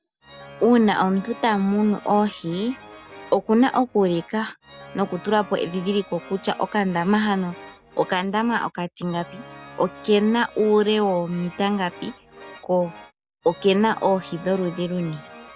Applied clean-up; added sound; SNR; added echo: none; Organ; 20 dB; none.